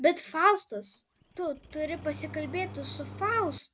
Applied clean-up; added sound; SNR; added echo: none; Engine starting; 14 dB; none.